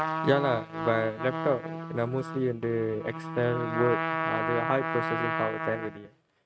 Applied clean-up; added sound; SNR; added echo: neural mask model RNNoise.